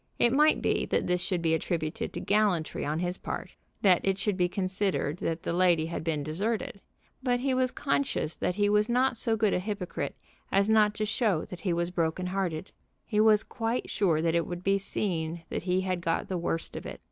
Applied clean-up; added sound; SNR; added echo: none; none; none; none.